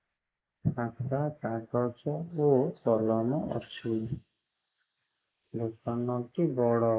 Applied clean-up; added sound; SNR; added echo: neural mask model Resemble Enhance denoiser.